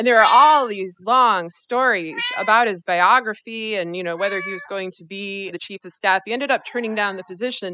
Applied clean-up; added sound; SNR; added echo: classical method spectral subtraction.